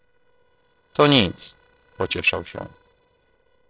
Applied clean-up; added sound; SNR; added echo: neural separator model SepFormer DNS4.